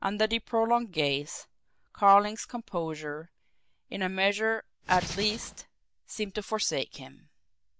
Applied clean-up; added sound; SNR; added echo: neural mask model DeepFilterNet 3.